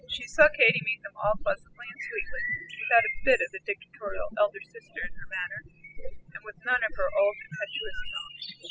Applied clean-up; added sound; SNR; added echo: classical method spectral subtraction.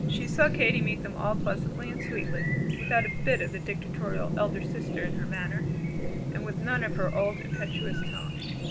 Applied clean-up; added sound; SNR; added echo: none; Chirp, tweet; -2 dB; none.